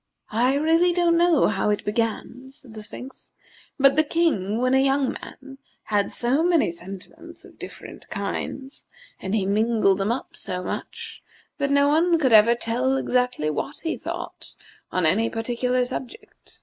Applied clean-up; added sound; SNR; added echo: neural mask model Resemble Enhance denoiser.